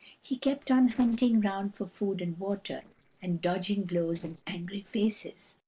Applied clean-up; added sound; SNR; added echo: neural separator model SepFormer DNS4.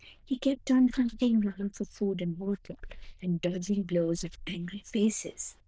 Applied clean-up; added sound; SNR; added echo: neural diffusion model UNIVERSE++.